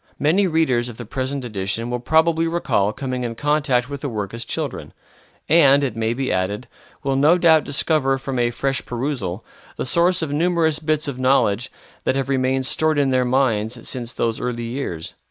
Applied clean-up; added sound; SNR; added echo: none; none; none; none.